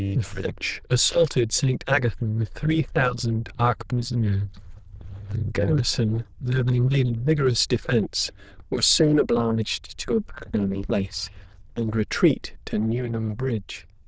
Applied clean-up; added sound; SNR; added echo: neural diffusion model UNIVERSE++.